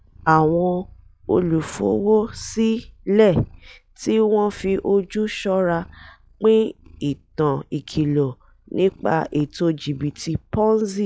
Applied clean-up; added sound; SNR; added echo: classical method log-MMSE.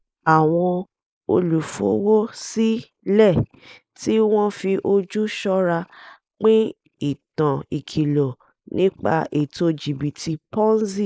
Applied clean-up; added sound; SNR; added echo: neural mask model Resemble Enhance denoiser.